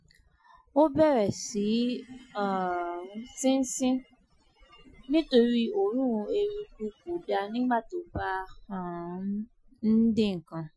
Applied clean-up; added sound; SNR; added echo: classical method Wiener filter.